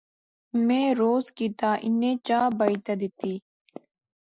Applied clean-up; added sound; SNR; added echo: none; Walk, footsteps; 13 dB; none.